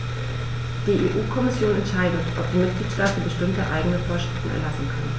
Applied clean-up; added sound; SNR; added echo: none; Snare drum; 14 dB; none.